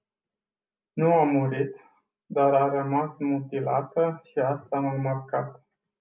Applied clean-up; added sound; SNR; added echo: none; none; none; none.